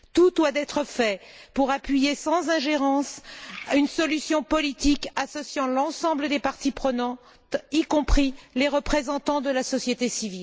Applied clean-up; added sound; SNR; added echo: none; none; none; none.